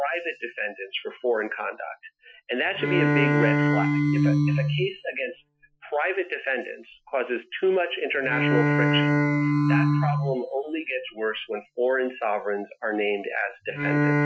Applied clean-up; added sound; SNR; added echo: classical method Wiener filter.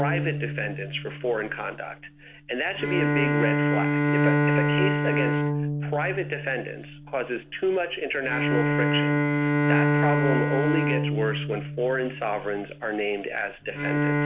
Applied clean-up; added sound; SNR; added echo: none; Bowed string instrument; -3 dB; none.